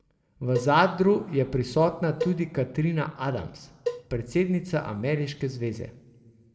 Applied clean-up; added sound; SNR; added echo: none; Cowbell; 11 dB; reverberation time 1.4 s.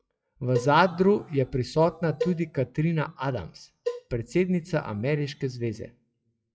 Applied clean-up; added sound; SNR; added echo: classical method WPE with log-MMSE.